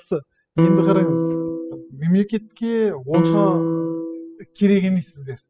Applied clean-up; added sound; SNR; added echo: classical method spectral subtraction.